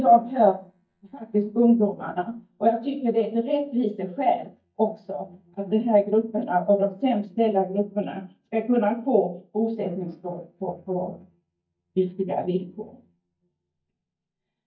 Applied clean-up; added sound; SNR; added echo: neural mask model DeepFilterNet 3.